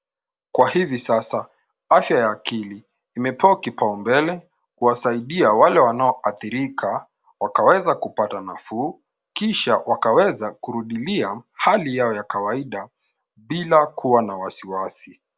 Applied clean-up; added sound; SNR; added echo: none; none; none; none.